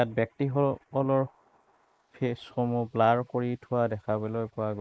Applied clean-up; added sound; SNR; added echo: neural mask model Resemble Enhance denoiser.